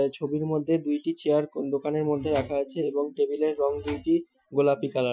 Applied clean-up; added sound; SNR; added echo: classical method Wiener filter.